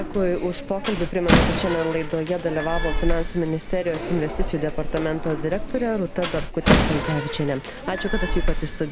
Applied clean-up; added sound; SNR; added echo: none; Slam; -1 dB; none.